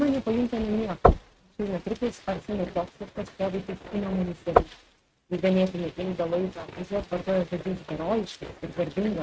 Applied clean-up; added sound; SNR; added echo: neural mask model RNNoise.